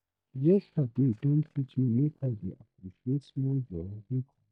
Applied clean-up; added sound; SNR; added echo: neural mask model DeepFilterNet 3.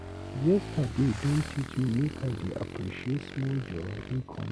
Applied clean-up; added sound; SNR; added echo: none; Motorcycle / Engine; 10 dB; none.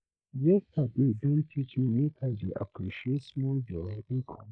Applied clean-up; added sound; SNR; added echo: neural mask model Resemble Enhance denoiser.